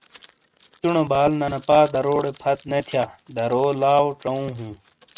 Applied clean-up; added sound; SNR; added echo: neural mask model RNNoise.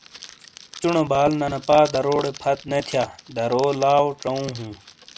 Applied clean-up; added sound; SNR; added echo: none; Crackle; 19 dB; none.